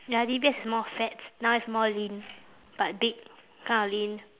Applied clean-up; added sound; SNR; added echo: none; none; none; none.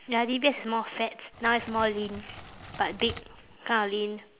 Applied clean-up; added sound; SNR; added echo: none; Crackle; 15 dB; none.